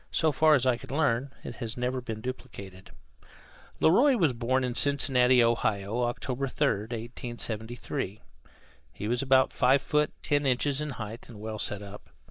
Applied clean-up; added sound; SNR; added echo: neural mask model Resemble Enhance denoiser.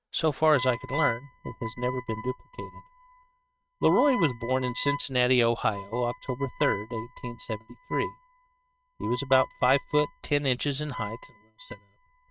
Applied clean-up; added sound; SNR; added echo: neural mask model RNNoise.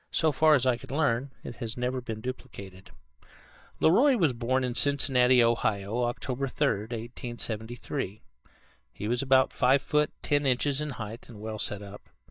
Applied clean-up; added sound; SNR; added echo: neural mask model DeepFilterNet 3.